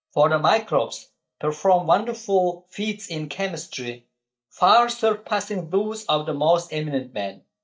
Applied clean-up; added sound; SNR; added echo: neural mask model DeepFilterNet 3.